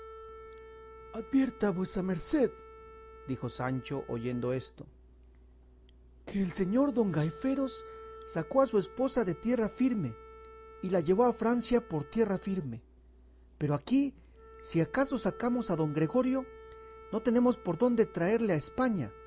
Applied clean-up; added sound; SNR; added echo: none; Wind instrument, woodwind instrument; 19 dB; none.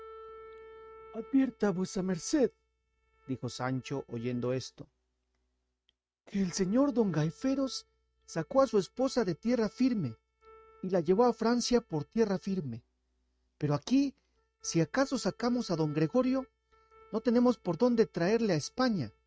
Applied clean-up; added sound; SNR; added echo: neural mask model RNNoise.